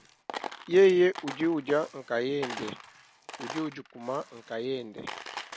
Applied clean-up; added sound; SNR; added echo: none; Coin (dropping); 14 dB; none.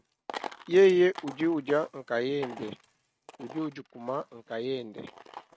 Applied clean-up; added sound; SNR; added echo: neural mask model RNNoise.